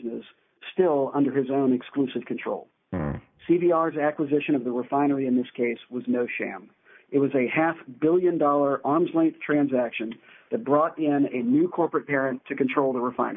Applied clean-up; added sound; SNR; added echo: neural mask model Resemble Enhance denoiser.